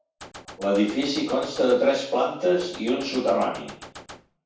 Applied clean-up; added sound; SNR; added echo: none; Gunshot, gunfire; 18 dB; reverberation time 0.6 s.